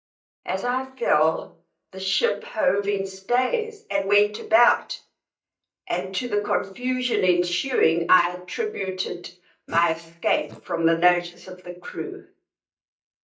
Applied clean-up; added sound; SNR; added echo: neural mask model DeepFilterNet 3.